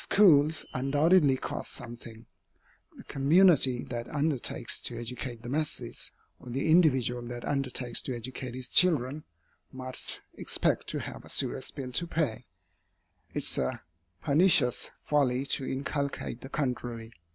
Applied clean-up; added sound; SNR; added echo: none; none; none; none.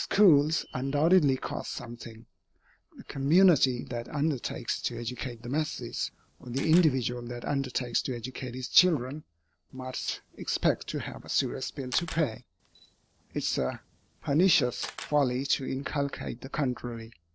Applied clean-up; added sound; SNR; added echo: neural separator model SepFormer DNS4.